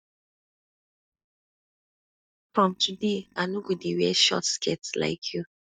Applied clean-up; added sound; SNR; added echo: neural mask model DeepFilterNet 3.